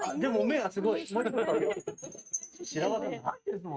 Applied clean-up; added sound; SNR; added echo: neural mask model RNNoise.